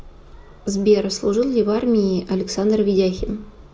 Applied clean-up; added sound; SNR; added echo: none; none; none; none.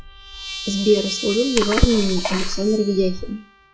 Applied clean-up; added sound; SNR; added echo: classical method log-MMSE.